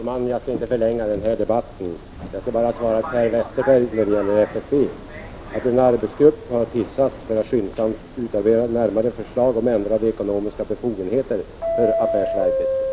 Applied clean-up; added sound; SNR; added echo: none; Subway, metro, underground; 9 dB; none.